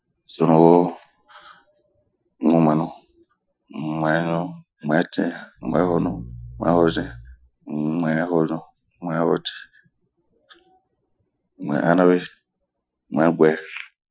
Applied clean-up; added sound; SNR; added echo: classical method Wiener filter.